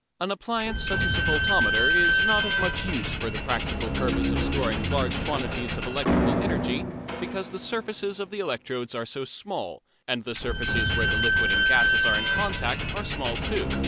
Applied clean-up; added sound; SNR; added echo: none; Squeak / Slam; -5 dB; none.